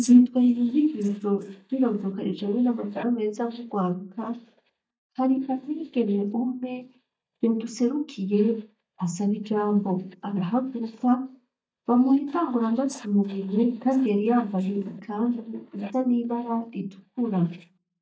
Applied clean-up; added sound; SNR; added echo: neural mask model DeepFilterNet 3.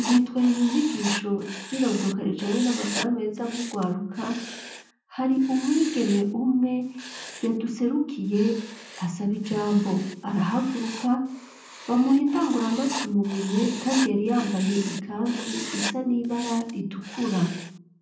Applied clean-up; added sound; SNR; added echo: none; Writing; 13 dB; reverberation time 0.6 s.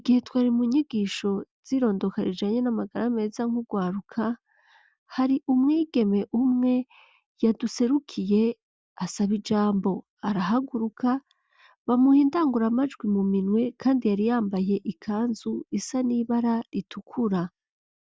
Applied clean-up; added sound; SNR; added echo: none; none; none; none.